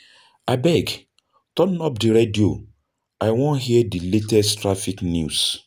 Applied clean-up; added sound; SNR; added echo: none; none; none; none.